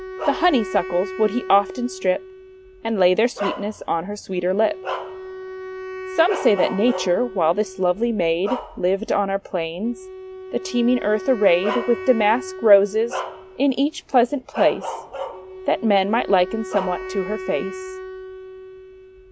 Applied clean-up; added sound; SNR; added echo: none; Bark + Wind instrument, woodwind instrument; 10 dB; none.